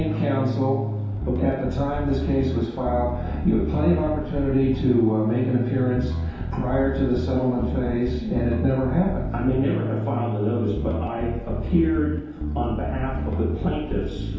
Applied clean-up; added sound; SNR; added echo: none; Bass guitar; 3 dB; reverberation time 0.8 s.